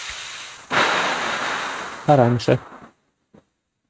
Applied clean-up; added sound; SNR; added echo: neural mask model RNNoise.